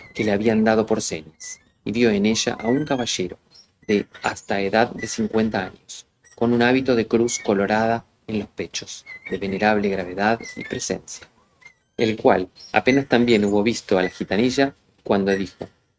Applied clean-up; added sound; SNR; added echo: neural mask model RNNoise.